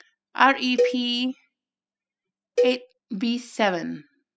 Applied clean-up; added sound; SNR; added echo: classical method spectral subtraction.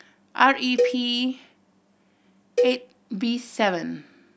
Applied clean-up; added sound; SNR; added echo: none; Cowbell; 3 dB; none.